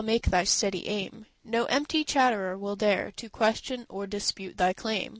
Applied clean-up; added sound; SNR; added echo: none; none; none; none.